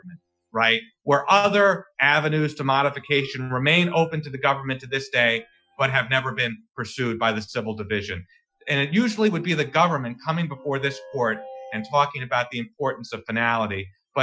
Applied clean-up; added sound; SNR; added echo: classical method Wiener filter.